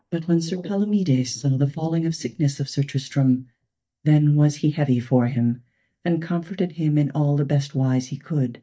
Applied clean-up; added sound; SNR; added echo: neural mask model DeepFilterNet 3.